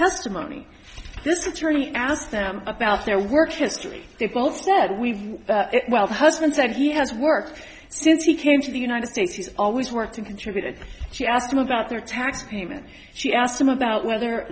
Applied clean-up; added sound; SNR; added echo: none; none; none; none.